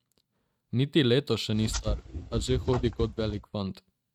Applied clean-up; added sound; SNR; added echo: neural mask model RNNoise.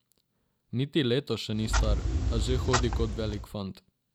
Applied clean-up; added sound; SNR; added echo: none; Clock; -4 dB; none.